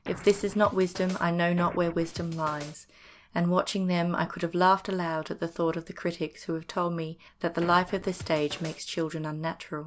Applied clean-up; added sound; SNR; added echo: none; Scratching (performance technique); 14 dB; none.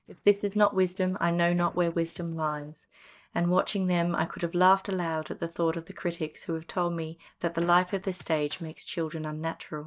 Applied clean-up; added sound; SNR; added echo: neural mask model DeepFilterNet 3.